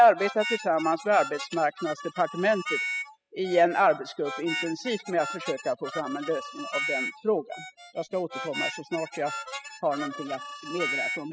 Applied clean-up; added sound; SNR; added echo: classical method spectral subtraction.